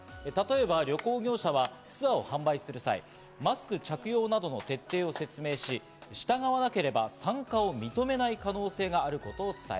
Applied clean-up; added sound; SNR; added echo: none; none; none; none.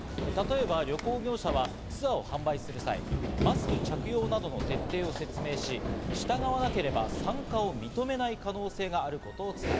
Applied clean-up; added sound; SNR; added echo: none; Run; 2 dB; none.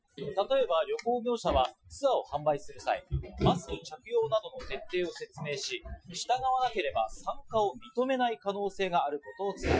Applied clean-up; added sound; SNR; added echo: classical method Wiener filter.